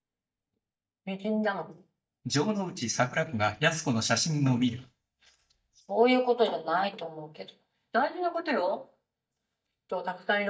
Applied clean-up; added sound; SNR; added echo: neural mask model DeepFilterNet 3.